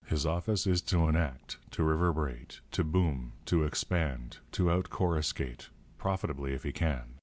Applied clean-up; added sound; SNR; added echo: none; none; none; none.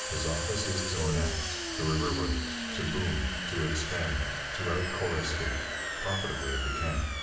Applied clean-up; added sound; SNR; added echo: none; Domestic sounds, home sounds; 2 dB; reverberation time 1.0 s.